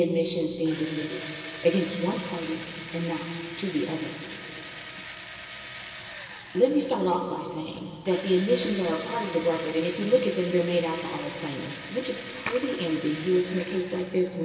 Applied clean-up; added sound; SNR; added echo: none; Engine / Drill; 12 dB; reverberation time 2.5 s.